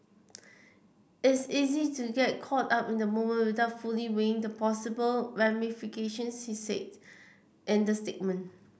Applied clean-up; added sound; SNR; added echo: none; none; none; none.